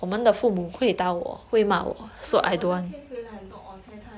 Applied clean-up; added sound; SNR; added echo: none; none; none; none.